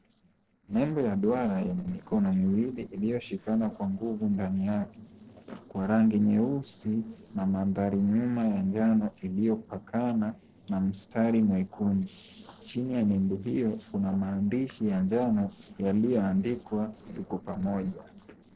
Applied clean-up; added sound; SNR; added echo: neural separator model SepFormer DNS4.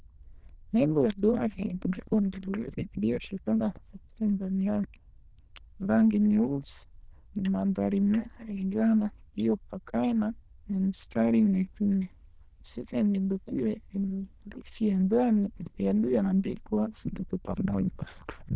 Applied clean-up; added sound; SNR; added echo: neural diffusion model UNIVERSE++.